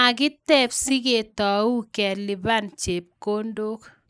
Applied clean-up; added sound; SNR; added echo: neural mask model Resemble Enhance denoiser.